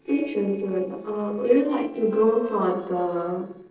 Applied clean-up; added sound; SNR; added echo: neural separator model SepFormer DNS4.